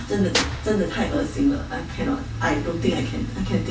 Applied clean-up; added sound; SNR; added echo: none; Clapping / Drum kit; 9 dB; reverberation time 0.3 s.